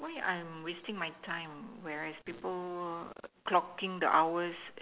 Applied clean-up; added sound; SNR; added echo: none; none; none; none.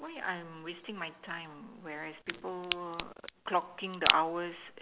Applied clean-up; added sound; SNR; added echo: none; Crack; -1 dB; none.